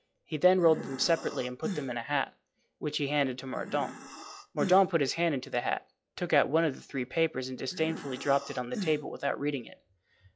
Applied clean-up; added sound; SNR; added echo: classical method log-MMSE.